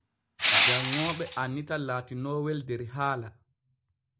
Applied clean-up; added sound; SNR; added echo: none; Crushing; -4 dB; none.